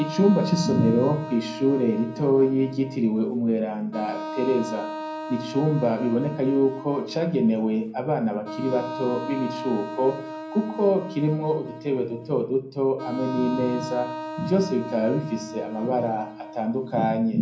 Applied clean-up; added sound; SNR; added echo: none; Wind instrument, woodwind instrument; 11 dB; reverberation time 0.6 s.